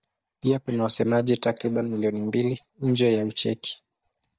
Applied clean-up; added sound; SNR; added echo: neural mask model DeepFilterNet 3.